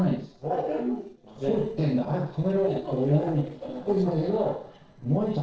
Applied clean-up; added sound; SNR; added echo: neural separator model SepFormer DNS4.